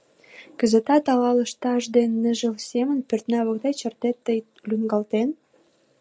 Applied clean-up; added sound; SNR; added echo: none; none; none; none.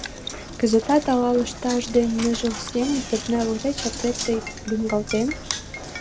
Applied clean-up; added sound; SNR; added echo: none; Knock; 10 dB; none.